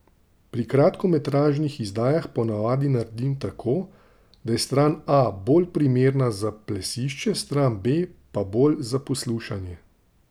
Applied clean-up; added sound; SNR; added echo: none; none; none; none.